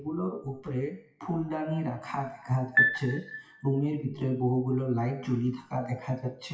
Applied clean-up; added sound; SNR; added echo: classical method WPE with log-MMSE.